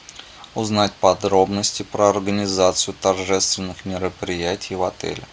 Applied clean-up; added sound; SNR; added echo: none; none; none; none.